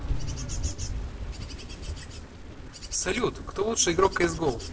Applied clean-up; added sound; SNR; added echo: neural separator model SepFormer DNS4.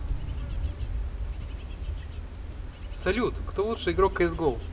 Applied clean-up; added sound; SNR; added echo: none; Wind / Bird / Insect; 2 dB; reverberation time 0.4 s.